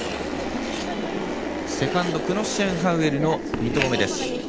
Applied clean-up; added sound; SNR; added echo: none; Writing; 12 dB; none.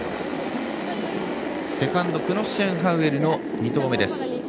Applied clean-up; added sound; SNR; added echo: none; none; none; none.